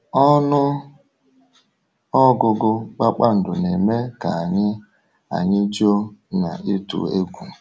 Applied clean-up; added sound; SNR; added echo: none; none; none; none.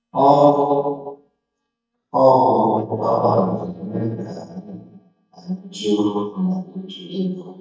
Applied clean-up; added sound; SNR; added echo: neural mask model DeepFilterNet 3.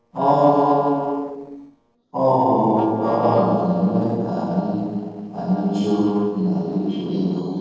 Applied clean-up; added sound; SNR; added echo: neural separator model SepFormer DNS4.